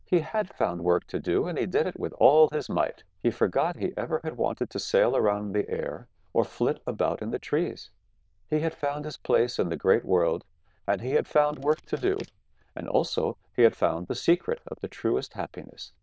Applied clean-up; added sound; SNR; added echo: neural diffusion model UNIVERSE++.